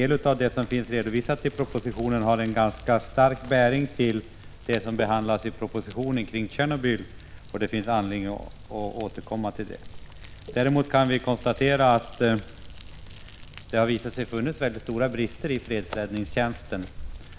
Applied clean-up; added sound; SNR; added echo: none; Fire; 16 dB; none.